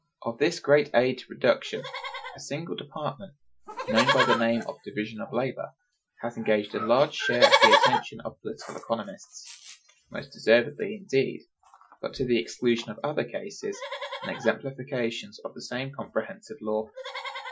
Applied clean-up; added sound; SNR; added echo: classical method Wiener filter.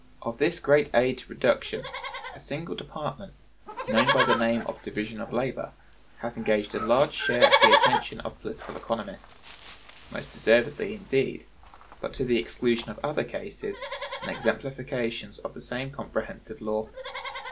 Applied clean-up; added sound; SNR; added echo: none; Livestock, farm animals, working animals; 3 dB; none.